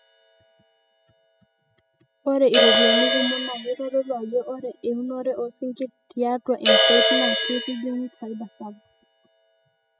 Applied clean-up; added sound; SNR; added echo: classical method spectral subtraction.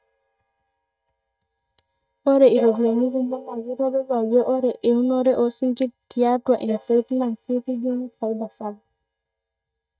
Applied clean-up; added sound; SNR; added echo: neural mask model DeepFilterNet 3.